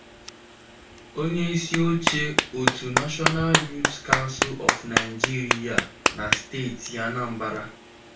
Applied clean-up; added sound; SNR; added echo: none; Clapping; -1 dB; reverberation time 0.3 s.